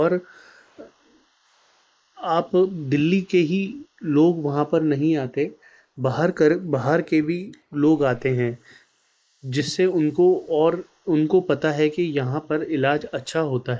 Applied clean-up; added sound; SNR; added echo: neural mask model Resemble Enhance denoiser.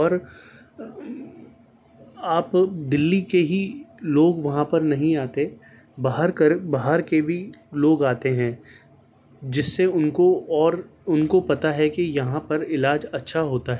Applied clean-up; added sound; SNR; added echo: none; none; none; none.